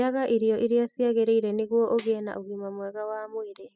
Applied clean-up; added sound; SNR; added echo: classical method spectral subtraction.